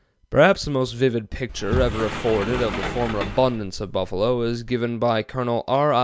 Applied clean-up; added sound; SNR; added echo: none; Sliding door; 7 dB; none.